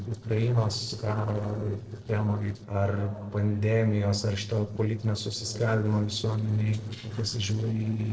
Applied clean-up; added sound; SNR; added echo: neural separator model SepFormer DNS4.